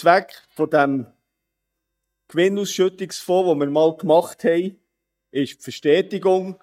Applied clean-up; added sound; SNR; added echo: neural mask model DeepFilterNet 3.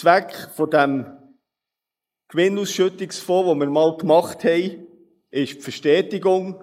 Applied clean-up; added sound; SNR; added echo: neural mask model Resemble Enhance denoiser.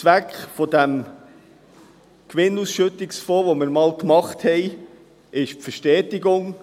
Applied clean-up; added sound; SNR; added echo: none; none; none; none.